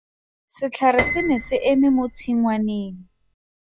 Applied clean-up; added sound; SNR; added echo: none; Piano; 9 dB; none.